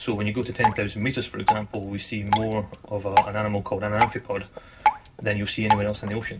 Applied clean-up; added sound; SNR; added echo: none; Drip; 0 dB; reverberation time 0.4 s.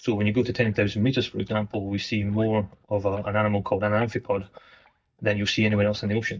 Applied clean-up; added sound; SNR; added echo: neural mask model DeepFilterNet 3.